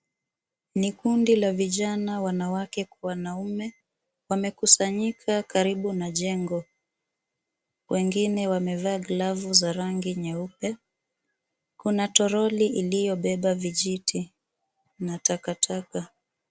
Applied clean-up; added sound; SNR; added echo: none; none; none; none.